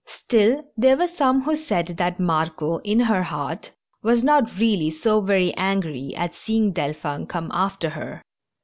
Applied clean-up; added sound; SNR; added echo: none; none; none; none.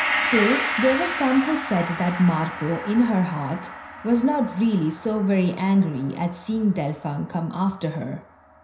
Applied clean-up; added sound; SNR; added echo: none; Gong; 8 dB; reverberation time 0.5 s.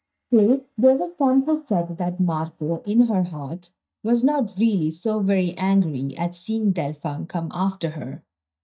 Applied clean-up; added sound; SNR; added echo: neural mask model DeepFilterNet 3.